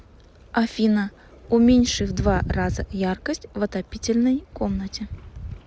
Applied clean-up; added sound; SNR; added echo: none; none; none; none.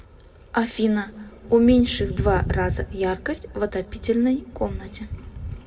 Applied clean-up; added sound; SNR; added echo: none; none; none; reverberation time 1.0 s.